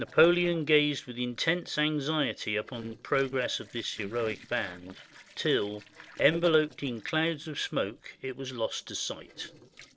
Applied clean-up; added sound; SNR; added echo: neural separator model SepFormer DNS4.